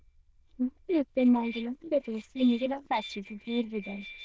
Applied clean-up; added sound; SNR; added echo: neural diffusion model UNIVERSE++.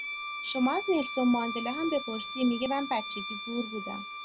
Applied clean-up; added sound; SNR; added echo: none; Bowed string instrument; 7 dB; none.